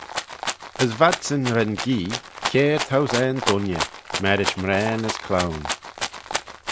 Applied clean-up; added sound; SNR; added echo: none; Rattle (instrument); 6 dB; none.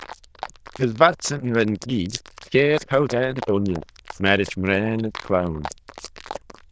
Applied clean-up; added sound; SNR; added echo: neural diffusion model UNIVERSE++.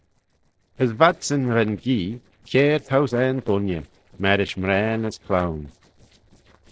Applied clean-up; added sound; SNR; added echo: neural separator model SepFormer DNS4.